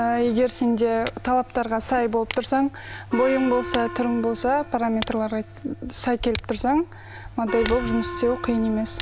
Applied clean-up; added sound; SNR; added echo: none; Tick + Gong; 10 dB; none.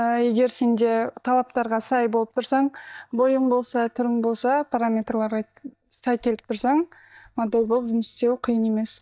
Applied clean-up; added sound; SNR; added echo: neural mask model DeepFilterNet 3.